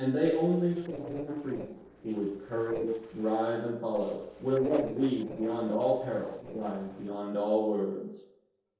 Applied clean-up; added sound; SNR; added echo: neural separator model SepFormer DNS4.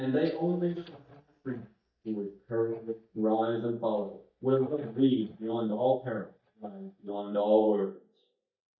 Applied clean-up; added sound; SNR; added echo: neural mask model DeepFilterNet 3.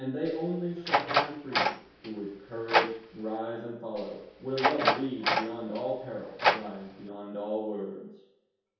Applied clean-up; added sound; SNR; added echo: none; Door; -4 dB; reverberation time 0.8 s.